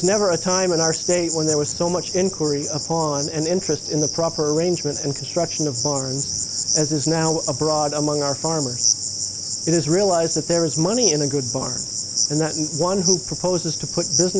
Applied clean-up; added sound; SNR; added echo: none; Cricket; 4 dB; none.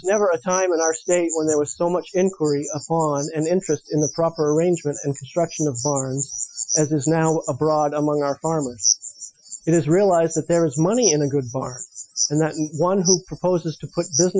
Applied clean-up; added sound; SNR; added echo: classical method Wiener filter.